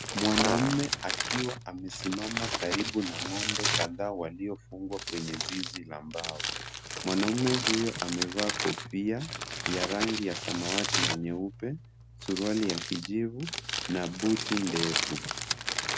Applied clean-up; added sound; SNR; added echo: none; Fart + Crumpling, crinkling; 1 dB; none.